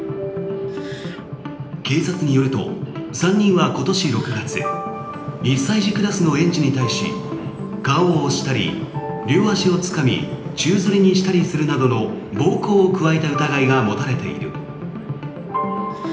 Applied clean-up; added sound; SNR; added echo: none; Subway, metro, underground; 19 dB; reverberation time 0.8 s.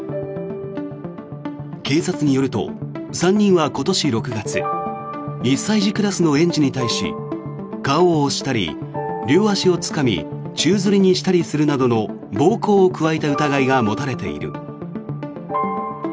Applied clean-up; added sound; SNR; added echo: none; none; none; none.